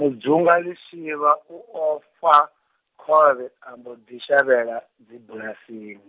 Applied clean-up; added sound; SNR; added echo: none; none; none; none.